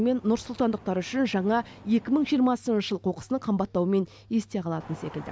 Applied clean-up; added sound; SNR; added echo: none; none; none; none.